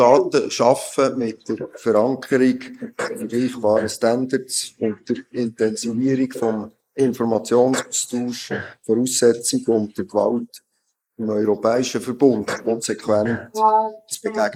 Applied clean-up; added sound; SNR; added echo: neural mask model Resemble Enhance denoiser.